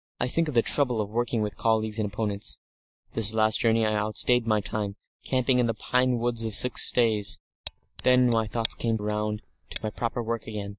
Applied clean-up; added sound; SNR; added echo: neural mask model DeepFilterNet 3.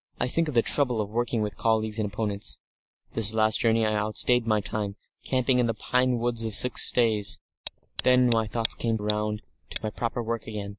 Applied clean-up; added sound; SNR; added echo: neural mask model Resemble Enhance denoiser.